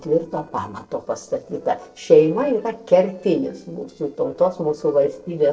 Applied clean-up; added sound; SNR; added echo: neural separator model SepFormer DNS4.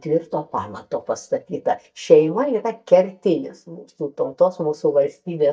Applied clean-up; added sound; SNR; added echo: neural mask model DeepFilterNet 3.